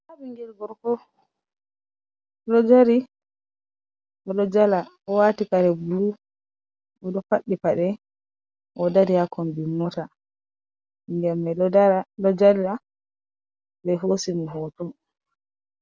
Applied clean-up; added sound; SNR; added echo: none; none; none; none.